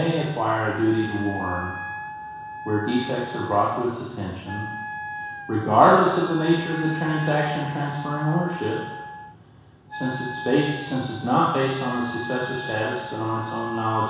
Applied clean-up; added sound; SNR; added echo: none; Wind instrument, woodwind instrument; 11 dB; reverberation time 1.1 s.